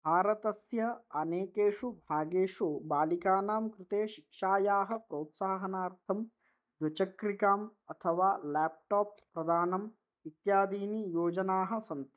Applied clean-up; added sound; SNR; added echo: neural mask model DeepFilterNet 3.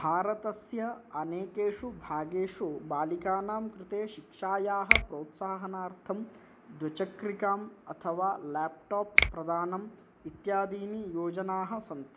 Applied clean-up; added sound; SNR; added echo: none; Finger snapping; -2 dB; none.